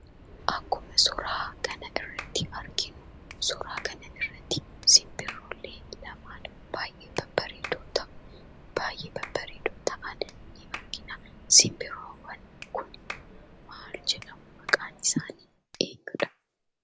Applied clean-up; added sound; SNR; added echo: none; Clapping + Subway, metro, underground; 14 dB; none.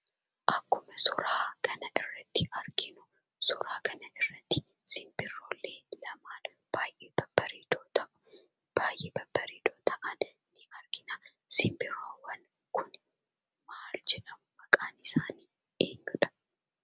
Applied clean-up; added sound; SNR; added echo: none; none; none; none.